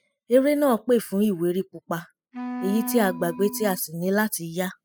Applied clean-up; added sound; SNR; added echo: classical method spectral subtraction.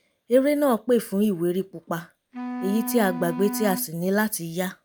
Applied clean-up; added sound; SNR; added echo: none; Wind instrument, woodwind instrument; 9 dB; none.